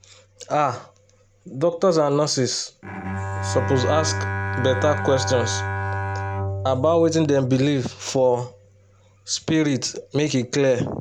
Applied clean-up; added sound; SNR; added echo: none; Bowed string instrument; 7 dB; none.